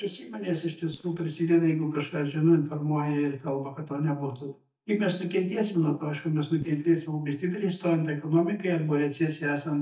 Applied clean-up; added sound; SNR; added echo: neural mask model DeepFilterNet 3.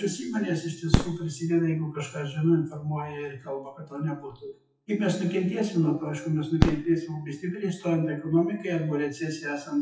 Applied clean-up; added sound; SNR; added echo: classical method WPE with log-MMSE.